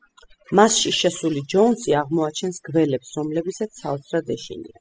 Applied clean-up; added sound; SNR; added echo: classical method spectral subtraction.